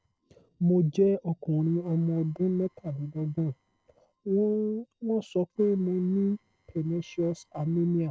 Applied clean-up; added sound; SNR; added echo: neural separator model SepFormer DNS4.